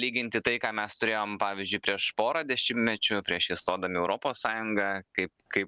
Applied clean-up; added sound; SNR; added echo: none; none; none; none.